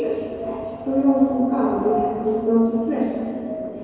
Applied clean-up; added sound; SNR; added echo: none; Wind; 10 dB; reverberation time 2.2 s.